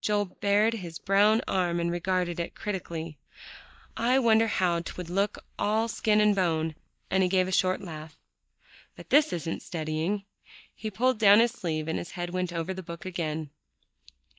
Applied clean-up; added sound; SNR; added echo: neural mask model DeepFilterNet 3.